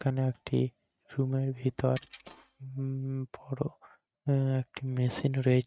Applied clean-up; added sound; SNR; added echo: neural mask model RNNoise.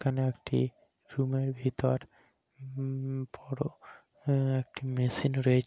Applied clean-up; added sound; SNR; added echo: none; none; none; none.